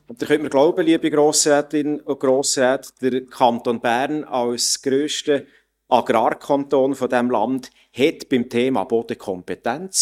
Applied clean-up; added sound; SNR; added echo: neural mask model DeepFilterNet 3.